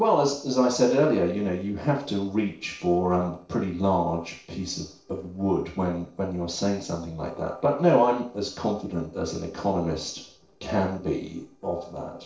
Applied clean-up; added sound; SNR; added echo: neural separator model SepFormer DNS4.